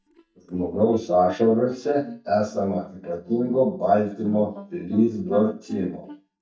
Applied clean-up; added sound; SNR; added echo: neural mask model DeepFilterNet 3.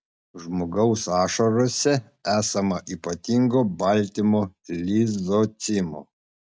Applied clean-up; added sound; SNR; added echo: none; none; none; none.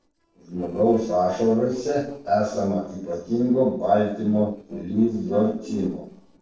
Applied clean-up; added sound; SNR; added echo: neural separator model SepFormer DNS4.